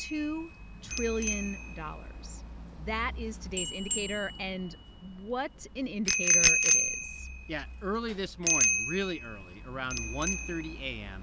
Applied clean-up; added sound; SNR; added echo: none; Bicycle bell; -4 dB; none.